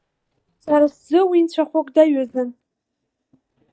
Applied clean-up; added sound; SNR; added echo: neural mask model DeepFilterNet 3.